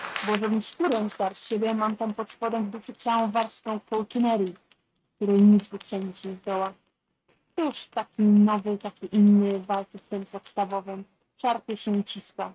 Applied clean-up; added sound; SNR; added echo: neural mask model RNNoise.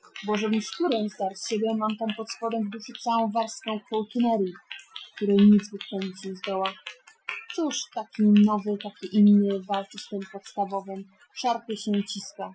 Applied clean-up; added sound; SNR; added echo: classical method Wiener filter.